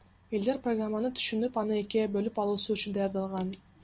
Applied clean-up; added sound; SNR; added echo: none; none; none; none.